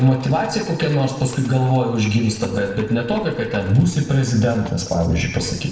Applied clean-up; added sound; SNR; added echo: neural separator model SepFormer DNS4.